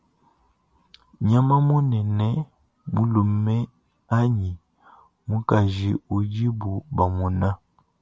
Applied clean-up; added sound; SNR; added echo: none; none; none; none.